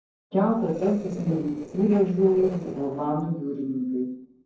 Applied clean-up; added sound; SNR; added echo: neural separator model SepFormer DNS4.